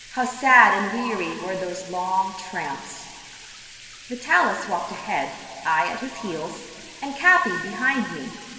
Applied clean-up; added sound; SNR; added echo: none; Bathtub (filling or washing); 19 dB; reverberation time 2.1 s.